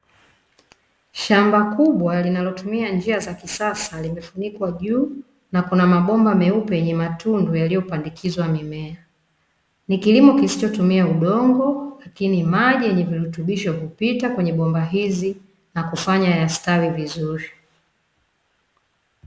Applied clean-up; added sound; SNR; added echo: none; none; none; none.